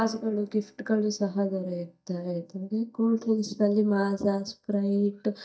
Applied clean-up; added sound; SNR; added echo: neural mask model DeepFilterNet 3.